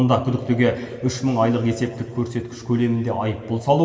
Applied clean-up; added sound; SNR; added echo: none; none; none; reverberation time 2.2 s.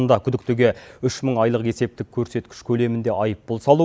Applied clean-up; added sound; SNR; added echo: none; none; none; none.